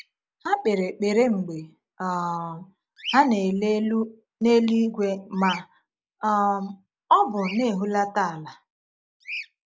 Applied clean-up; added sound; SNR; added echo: neural mask model Resemble Enhance denoiser.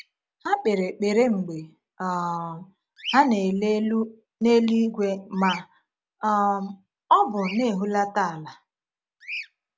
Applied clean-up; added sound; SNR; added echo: none; Bird vocalization, bird call, bird song; 19 dB; none.